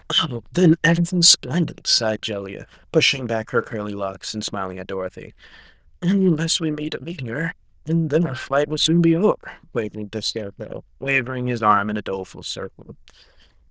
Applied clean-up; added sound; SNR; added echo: neural diffusion model UNIVERSE++.